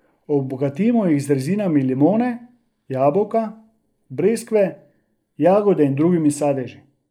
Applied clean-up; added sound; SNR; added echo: neural mask model Resemble Enhance denoiser.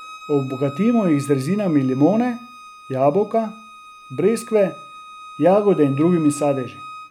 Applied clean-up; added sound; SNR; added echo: none; Bowed string instrument; 19 dB; none.